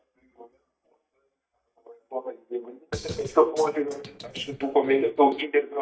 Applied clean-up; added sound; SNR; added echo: neural mask model DeepFilterNet 3.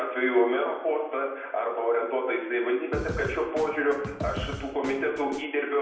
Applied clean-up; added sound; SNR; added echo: none; Snare drum / Drum kit; 10 dB; reverberation time 0.9 s.